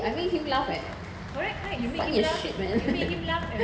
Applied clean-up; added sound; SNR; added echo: none; Applause; 17 dB; reverberation time 1.3 s.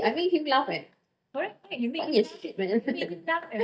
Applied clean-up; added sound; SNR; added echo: neural mask model DeepFilterNet 3.